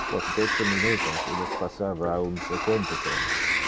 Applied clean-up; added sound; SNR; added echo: none; Sliding door; -1 dB; none.